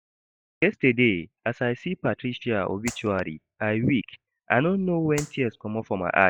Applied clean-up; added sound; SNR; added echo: classical method log-MMSE.